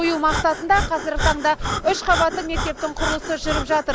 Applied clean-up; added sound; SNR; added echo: none; Breathing; 4 dB; none.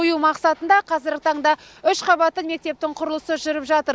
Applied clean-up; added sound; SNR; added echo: none; none; none; none.